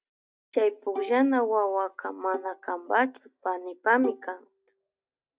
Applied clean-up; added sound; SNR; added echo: neural mask model DeepFilterNet 3.